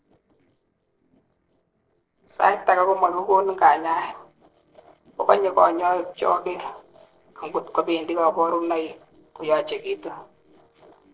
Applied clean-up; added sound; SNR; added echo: neural separator model SepFormer DNS4.